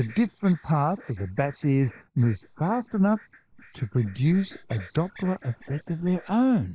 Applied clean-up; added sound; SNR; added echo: neural mask model Resemble Enhance denoiser.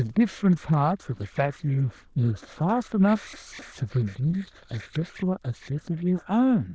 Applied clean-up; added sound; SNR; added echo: neural diffusion model UNIVERSE++.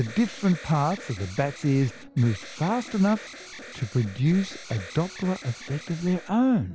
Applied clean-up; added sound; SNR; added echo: none; Alarm; 16 dB; none.